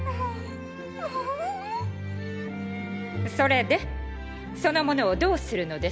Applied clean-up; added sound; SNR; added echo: none; none; none; none.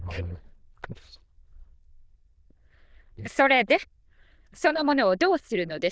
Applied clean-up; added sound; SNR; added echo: neural diffusion model UNIVERSE++.